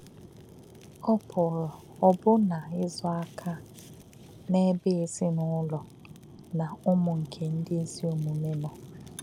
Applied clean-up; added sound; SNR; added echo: none; Fire; 19 dB; none.